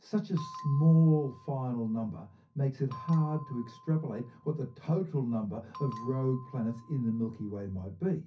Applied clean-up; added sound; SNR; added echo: none; Bell; 19 dB; reverberation time 0.3 s.